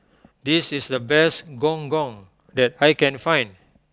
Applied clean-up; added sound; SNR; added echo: none; none; none; none.